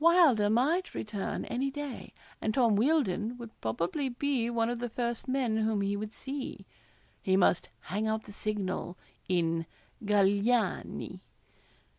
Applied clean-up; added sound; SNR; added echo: none; none; none; none.